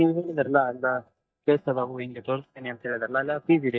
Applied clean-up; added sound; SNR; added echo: neural mask model DeepFilterNet 3.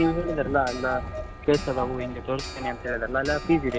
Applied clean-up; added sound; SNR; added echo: none; Train + Clock; 7 dB; none.